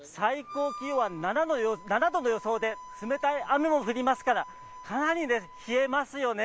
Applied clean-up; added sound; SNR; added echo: none; Harmonica; 17 dB; none.